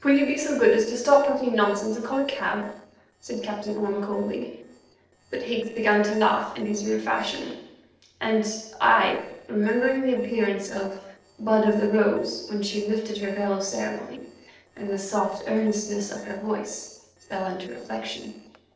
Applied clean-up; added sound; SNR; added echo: neural separator model SepFormer DNS4.